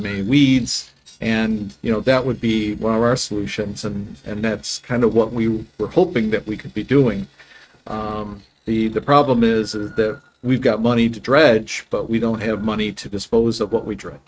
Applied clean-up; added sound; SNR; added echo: neural mask model RNNoise.